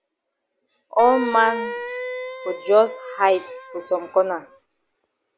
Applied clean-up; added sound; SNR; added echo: none; Wind instrument, woodwind instrument; 9 dB; none.